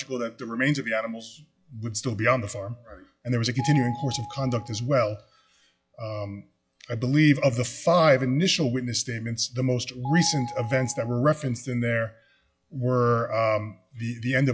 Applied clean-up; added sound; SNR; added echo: classical method log-MMSE.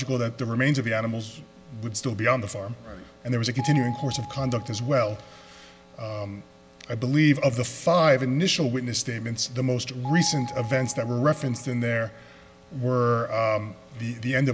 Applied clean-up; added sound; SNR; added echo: none; Piano; 16 dB; none.